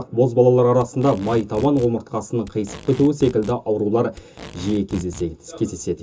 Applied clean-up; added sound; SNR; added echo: none; Packing tape, duct tape; 18 dB; reverberation time 0.2 s.